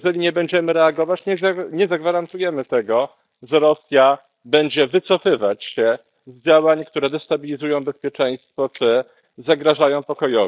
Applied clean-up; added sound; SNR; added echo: neural mask model DeepFilterNet 3.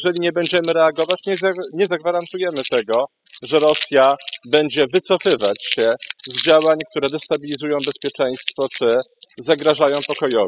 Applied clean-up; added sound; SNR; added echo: classical method spectral subtraction.